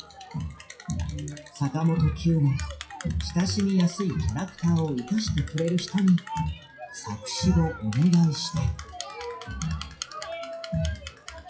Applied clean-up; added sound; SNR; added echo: classical method WPE with log-MMSE.